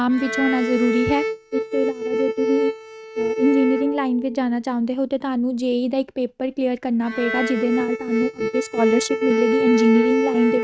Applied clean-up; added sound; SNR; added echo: neural mask model RNNoise.